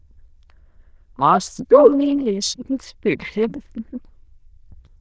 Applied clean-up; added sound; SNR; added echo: neural diffusion model UNIVERSE++.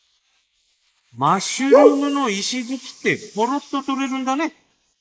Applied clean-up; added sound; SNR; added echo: neural mask model Resemble Enhance denoiser.